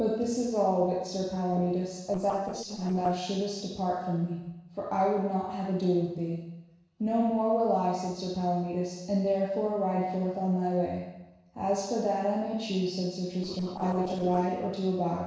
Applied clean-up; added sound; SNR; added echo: neural separator model SepFormer DNS4.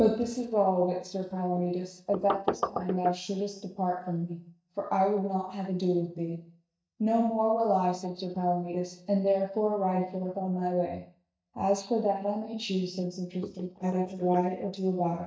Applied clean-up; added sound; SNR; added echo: neural mask model DeepFilterNet 3.